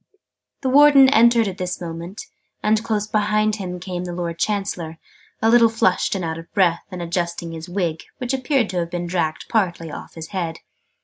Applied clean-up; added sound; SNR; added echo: none; none; none; none.